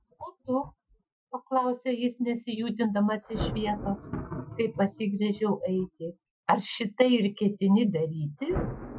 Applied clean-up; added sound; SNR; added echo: classical method Wiener filter.